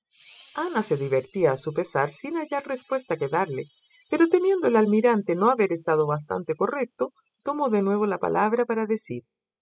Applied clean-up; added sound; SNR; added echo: classical method spectral subtraction.